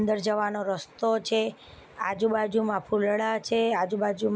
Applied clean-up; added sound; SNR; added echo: none; none; none; none.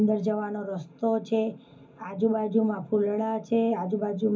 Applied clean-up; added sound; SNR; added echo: none; none; none; reverberation time 0.3 s.